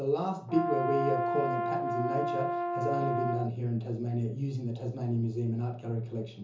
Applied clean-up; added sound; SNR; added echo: none; Brass instrument; 0 dB; reverberation time 0.6 s.